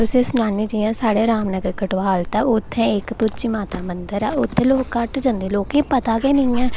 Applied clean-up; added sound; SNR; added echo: none; Dog; 9 dB; none.